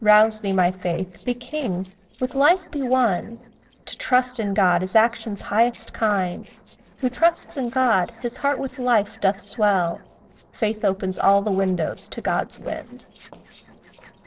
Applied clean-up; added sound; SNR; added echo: neural separator model SepFormer DNS4.